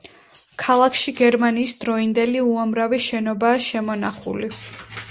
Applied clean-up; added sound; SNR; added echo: none; none; none; none.